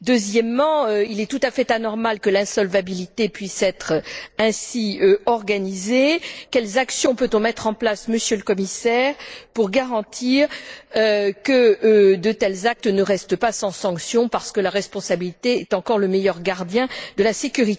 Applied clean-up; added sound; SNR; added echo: neural mask model Resemble Enhance denoiser.